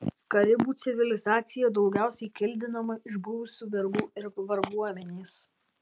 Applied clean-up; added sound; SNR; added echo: none; none; none; none.